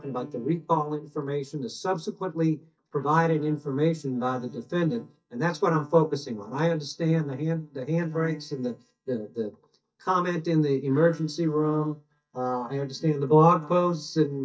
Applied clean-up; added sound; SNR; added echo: neural mask model DeepFilterNet 3.